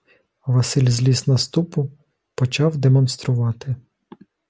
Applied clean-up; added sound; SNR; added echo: none; none; none; none.